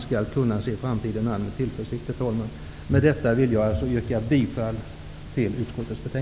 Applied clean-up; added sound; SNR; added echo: none; none; none; none.